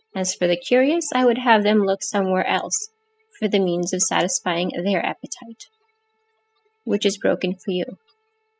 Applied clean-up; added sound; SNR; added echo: classical method spectral subtraction.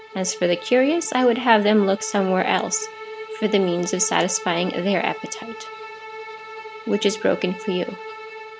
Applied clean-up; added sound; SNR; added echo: none; Bowed string instrument; 13 dB; none.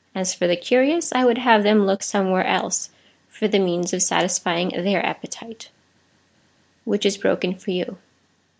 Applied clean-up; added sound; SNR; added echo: none; none; none; none.